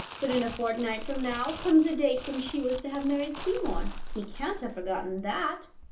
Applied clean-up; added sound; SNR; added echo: none; Crumpling, crinkling; 8 dB; reverberation time 0.3 s.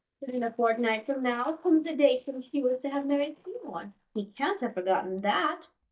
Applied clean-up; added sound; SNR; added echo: neural mask model DeepFilterNet 3.